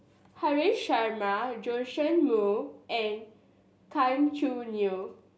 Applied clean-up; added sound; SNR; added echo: none; none; none; none.